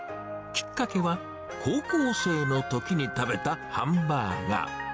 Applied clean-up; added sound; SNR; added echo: none; none; none; none.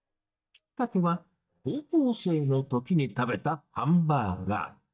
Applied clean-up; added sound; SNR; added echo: neural mask model DeepFilterNet 3.